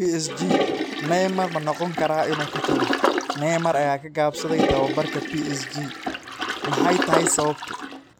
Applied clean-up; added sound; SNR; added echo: none; Toilet flush; 1 dB; none.